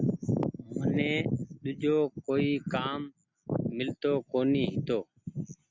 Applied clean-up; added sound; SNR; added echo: none; none; none; none.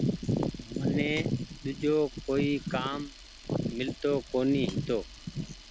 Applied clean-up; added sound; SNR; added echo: none; Camera; 17 dB; none.